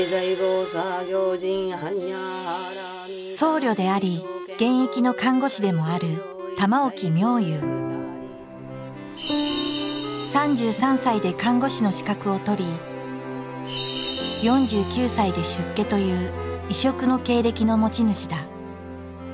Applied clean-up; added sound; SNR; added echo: none; Wind instrument, woodwind instrument; 15 dB; none.